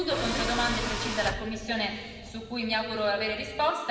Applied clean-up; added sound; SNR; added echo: none; Tools; 6 dB; reverberation time 1.7 s.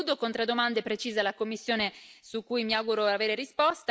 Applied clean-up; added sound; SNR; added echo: none; none; none; none.